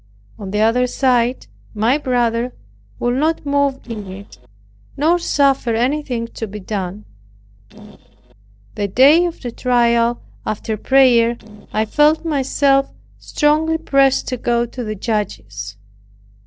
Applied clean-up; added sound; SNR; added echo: neural separator model SepFormer DNS4.